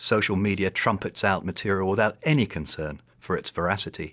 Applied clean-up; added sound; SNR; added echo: none; none; none; none.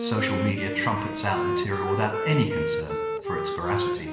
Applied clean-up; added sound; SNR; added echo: none; Wind instrument, woodwind instrument; 1 dB; reverberation time 1.1 s.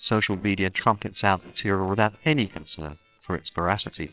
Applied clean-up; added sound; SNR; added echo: neural separator model SepFormer WHAMR!.